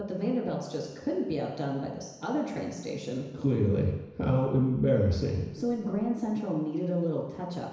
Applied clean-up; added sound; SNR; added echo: none; none; none; reverberation time 1.0 s.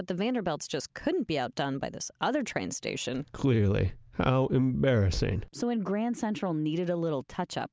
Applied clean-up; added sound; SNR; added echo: none; none; none; none.